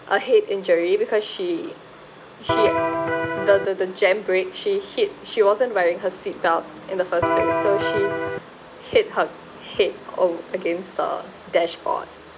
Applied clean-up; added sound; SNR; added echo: none; Electric guitar; -1 dB; none.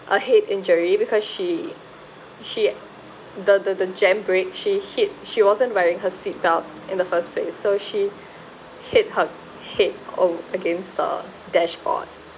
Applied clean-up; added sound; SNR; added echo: none; none; none; none.